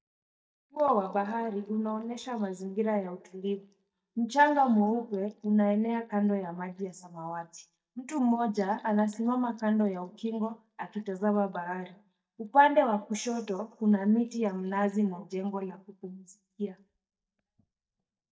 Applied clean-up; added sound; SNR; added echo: neural mask model DeepFilterNet 3.